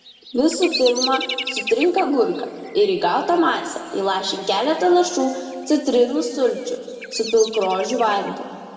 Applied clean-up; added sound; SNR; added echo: none; Bird vocalization, bird call, bird song; 13 dB; reverberation time 2.0 s.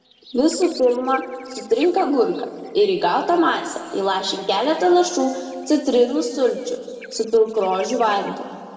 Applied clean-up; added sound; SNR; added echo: neural separator model SepFormer DNS4.